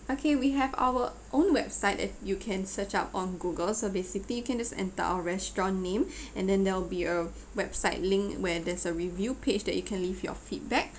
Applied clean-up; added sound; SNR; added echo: none; none; none; none.